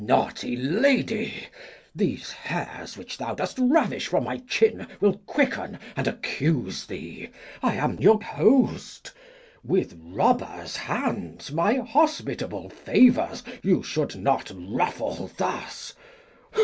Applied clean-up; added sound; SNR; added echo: none; none; none; none.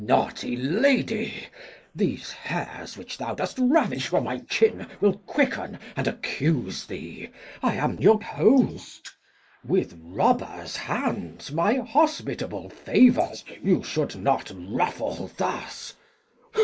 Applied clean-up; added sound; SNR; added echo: neural mask model Resemble Enhance denoiser.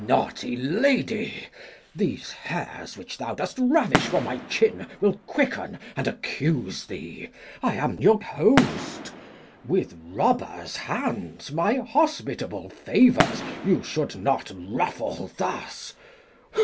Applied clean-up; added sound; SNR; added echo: none; Fireworks; 10 dB; none.